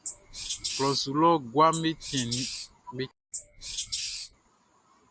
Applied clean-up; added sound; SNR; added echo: none; Wild animals; 7 dB; none.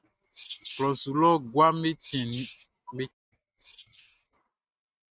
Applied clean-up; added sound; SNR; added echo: neural mask model RNNoise.